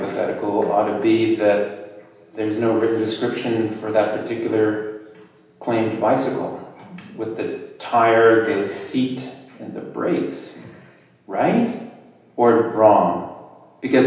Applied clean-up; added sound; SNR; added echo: none; none; none; reverberation time 0.9 s.